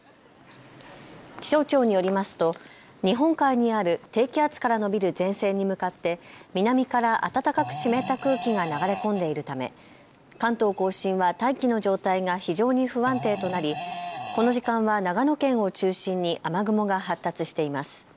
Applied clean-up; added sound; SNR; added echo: none; Fart; 9 dB; none.